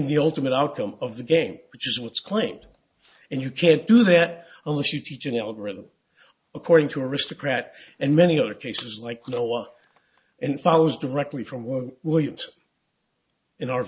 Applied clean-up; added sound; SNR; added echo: none; none; none; none.